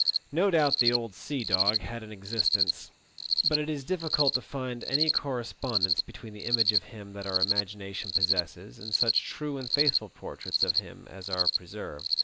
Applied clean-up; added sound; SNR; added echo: none; Cricket; -3 dB; none.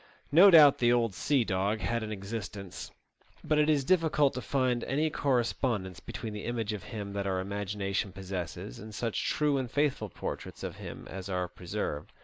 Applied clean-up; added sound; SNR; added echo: none; none; none; none.